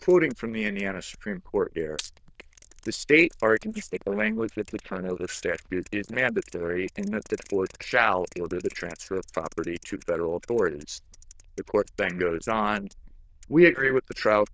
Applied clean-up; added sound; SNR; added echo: neural diffusion model UNIVERSE++.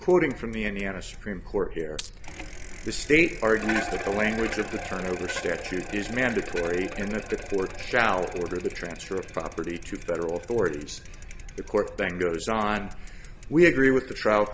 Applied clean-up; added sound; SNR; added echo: none; Bicycle + Glass; 12 dB; none.